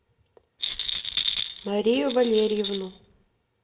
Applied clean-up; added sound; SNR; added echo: none; Rattle; 1 dB; reverberation time 0.3 s.